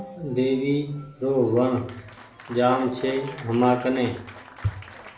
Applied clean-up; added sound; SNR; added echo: none; Applause; 19 dB; reverberation time 0.6 s.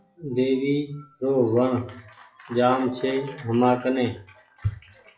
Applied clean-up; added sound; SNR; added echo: classical method WPE with log-MMSE.